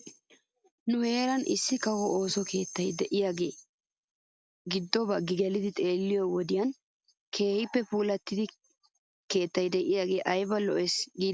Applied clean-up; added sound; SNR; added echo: none; none; none; none.